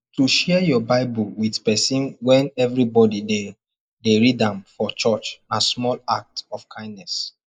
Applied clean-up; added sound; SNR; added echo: neural mask model Resemble Enhance denoiser.